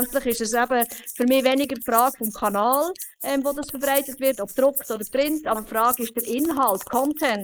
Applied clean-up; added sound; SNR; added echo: neural mask model Resemble Enhance denoiser.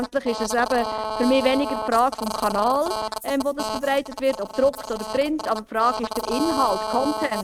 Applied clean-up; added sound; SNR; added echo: neural mask model RNNoise.